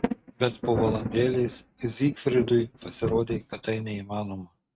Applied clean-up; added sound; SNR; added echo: neural mask model RNNoise.